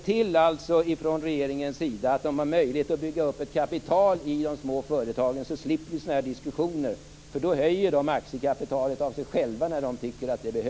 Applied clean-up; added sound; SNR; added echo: none; none; none; none.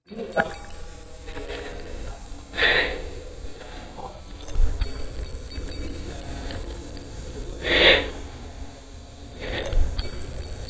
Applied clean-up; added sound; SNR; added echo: neural mask model DeepFilterNet 3.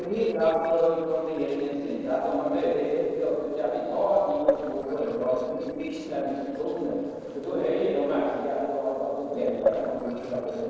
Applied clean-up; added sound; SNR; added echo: neural separator model SepFormer DNS4.